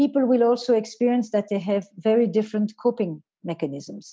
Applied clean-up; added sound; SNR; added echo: none; none; none; none.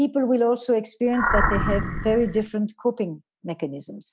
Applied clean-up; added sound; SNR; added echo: none; Animal; 0 dB; none.